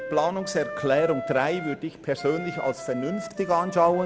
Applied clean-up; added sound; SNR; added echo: none; Wind instrument, woodwind instrument; 10 dB; none.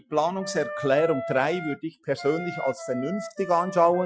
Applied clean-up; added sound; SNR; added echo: classical method Wiener filter.